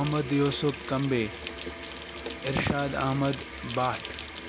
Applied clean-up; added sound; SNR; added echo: none; Sink (filling or washing) / Water tap, faucet; 7 dB; none.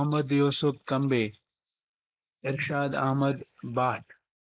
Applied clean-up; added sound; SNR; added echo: neural mask model Resemble Enhance denoiser.